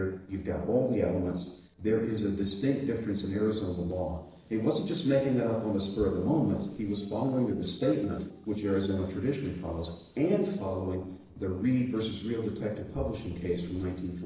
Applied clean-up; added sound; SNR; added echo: neural separator model SepFormer DNS4.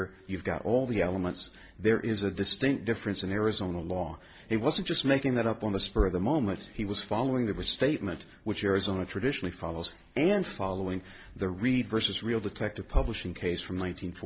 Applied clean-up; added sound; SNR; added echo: none; none; none; none.